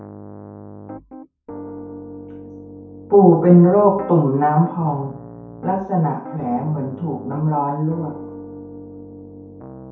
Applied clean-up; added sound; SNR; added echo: none; Piano; 16 dB; reverberation time 0.6 s.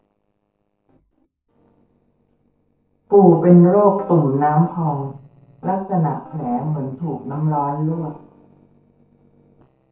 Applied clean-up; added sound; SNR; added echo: neural separator model SepFormer DNS4.